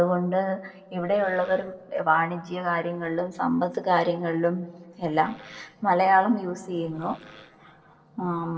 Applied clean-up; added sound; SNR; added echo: neural separator model SepFormer DNS4.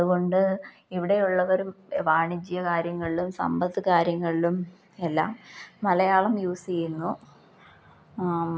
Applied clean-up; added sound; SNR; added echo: none; none; none; none.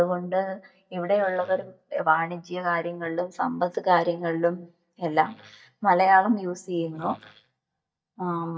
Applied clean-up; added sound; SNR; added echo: neural mask model DeepFilterNet 3.